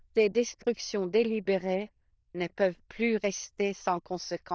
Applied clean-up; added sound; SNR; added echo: neural diffusion model UNIVERSE++.